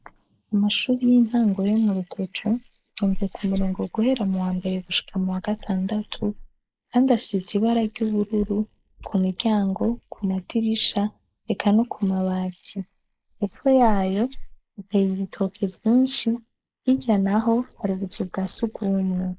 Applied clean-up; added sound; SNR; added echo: neural mask model Resemble Enhance denoiser.